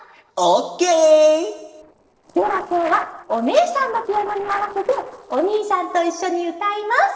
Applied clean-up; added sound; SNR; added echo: neural separator model SepFormer DNS4.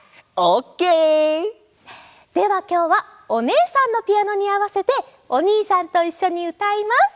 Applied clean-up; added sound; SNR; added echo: none; none; none; none.